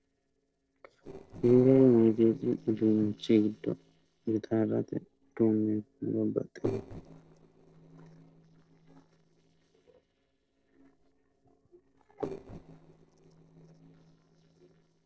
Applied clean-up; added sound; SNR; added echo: neural separator model SepFormer DNS4.